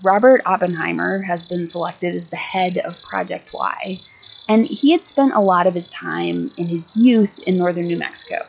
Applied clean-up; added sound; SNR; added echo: classical method log-MMSE.